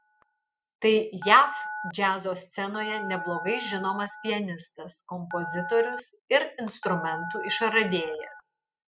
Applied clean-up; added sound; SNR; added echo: classical method spectral subtraction.